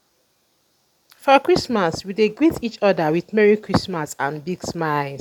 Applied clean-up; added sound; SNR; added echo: none; none; none; none.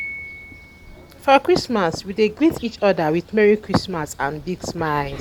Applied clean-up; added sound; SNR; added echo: none; Bird vocalization, bird call, bird song + Piano; 19 dB; none.